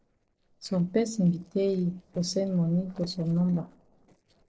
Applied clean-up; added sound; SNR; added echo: neural separator model SepFormer DNS4.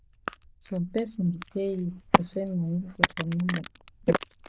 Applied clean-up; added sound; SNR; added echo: neural diffusion model UNIVERSE++.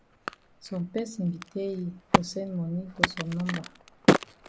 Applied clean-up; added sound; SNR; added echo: none; Crack; -4 dB; none.